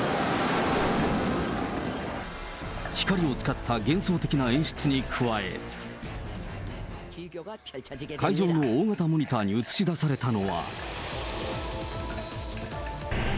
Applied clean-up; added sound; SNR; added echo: none; Water tap, faucet / Water; 19 dB; none.